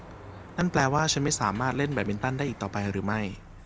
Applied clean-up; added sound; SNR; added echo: none; Sliding door; 15 dB; none.